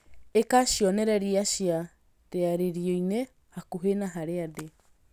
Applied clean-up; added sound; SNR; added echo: none; none; none; none.